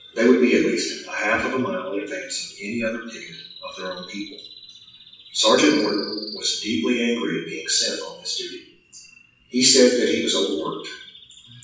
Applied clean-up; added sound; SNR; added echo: classical method WPE with log-MMSE.